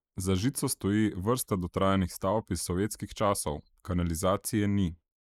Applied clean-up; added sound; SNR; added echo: neural mask model Resemble Enhance denoiser.